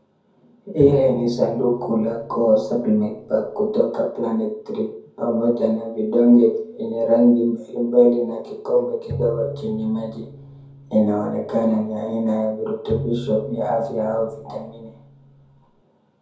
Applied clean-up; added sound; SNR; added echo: none; Bowed string instrument; 14 dB; reverberation time 0.6 s.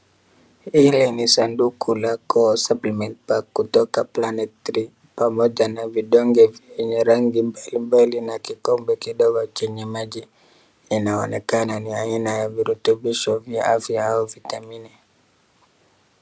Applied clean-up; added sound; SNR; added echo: none; none; none; none.